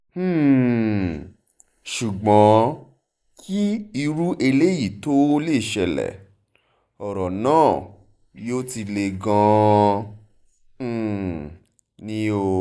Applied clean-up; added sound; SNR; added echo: neural mask model Resemble Enhance denoiser.